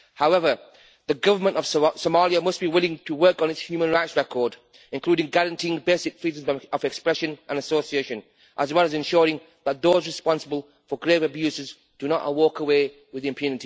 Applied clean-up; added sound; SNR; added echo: none; none; none; none.